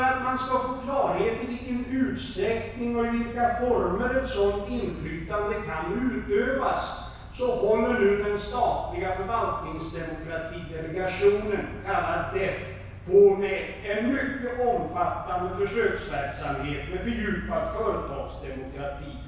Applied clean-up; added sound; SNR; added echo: none; Insect; 14 dB; reverberation time 1.1 s.